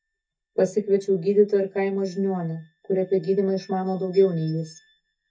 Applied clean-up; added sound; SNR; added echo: neural mask model DeepFilterNet 3.